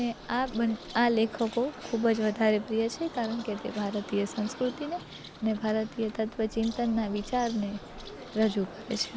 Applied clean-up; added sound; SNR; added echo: none; Bird; 14 dB; none.